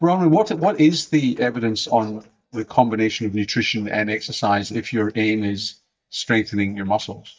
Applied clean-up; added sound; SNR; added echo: neural mask model DeepFilterNet 3.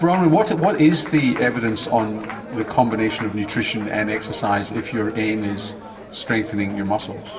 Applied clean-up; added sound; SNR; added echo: none; Applause; 15 dB; reverberation time 1.9 s.